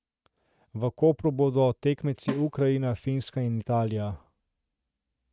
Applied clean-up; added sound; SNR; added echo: neural mask model RNNoise.